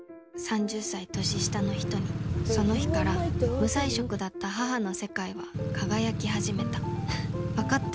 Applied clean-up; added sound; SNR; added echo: none; Engine / Truck / Car; 2 dB; none.